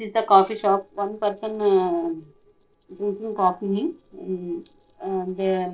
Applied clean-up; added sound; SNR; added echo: neural separator model SepFormer DNS4.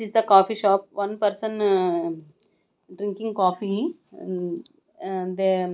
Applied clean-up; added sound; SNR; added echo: none; none; none; none.